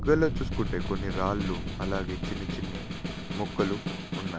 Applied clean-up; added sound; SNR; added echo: none; Snare drum + Fire; 1 dB; none.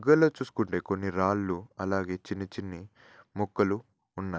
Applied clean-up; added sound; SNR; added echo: none; none; none; none.